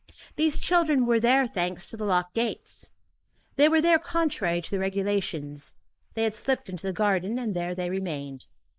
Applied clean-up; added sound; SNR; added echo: neural mask model Resemble Enhance denoiser.